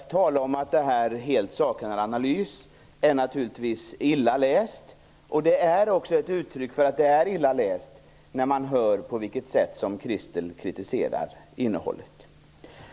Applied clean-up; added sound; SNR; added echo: none; none; none; none.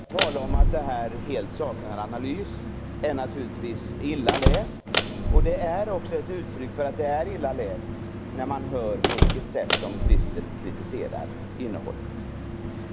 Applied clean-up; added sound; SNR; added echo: none; Slam; -5 dB; none.